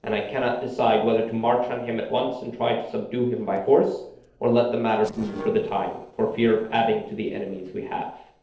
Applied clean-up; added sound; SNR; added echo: neural separator model SepFormer DNS4.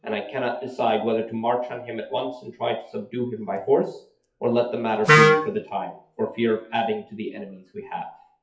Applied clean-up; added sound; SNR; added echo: classical method WPE with log-MMSE.